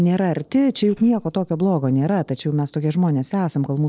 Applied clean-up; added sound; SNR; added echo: neural separator model SepFormer DNS4.